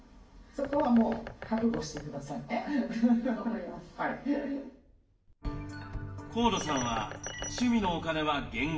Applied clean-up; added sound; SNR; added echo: none; Bird; 16 dB; reverberation time 0.6 s.